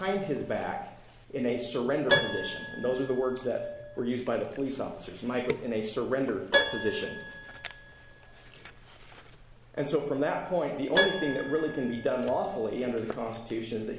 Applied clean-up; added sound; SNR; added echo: none; Keyboard (musical); 4 dB; none.